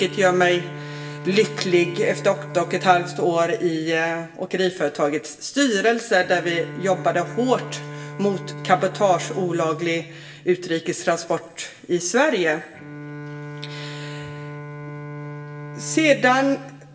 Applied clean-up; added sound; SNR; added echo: none; Bowed string instrument; 13 dB; reverberation time 0.7 s.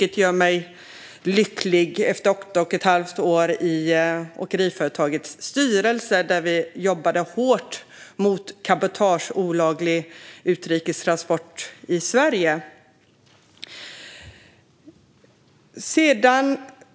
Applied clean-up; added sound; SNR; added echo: none; none; none; none.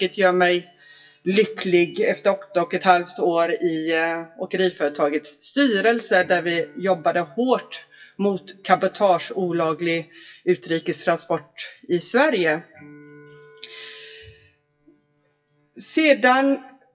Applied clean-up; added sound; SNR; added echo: classical method WPE with log-MMSE.